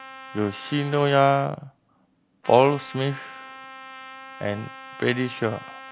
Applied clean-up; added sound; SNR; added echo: none; Trumpet; 17 dB; none.